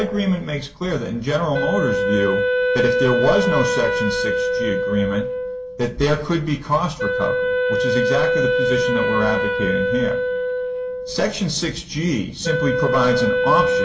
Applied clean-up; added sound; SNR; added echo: none; Wind instrument, woodwind instrument; -1 dB; reverberation time 0.2 s.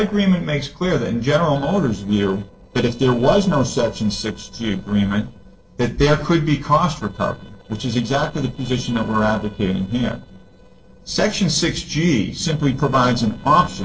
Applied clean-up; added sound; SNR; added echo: neural separator model SepFormer DNS4.